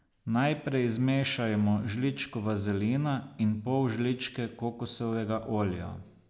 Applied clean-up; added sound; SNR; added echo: none; none; none; none.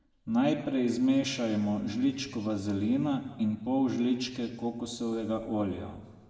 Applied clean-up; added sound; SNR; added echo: none; none; none; reverberation time 1.4 s.